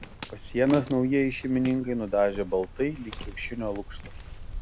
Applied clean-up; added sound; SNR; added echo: none; Walk, footsteps; 13 dB; none.